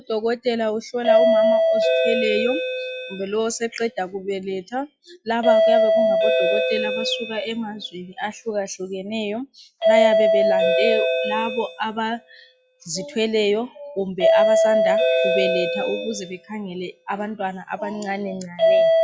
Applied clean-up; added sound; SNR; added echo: classical method log-MMSE.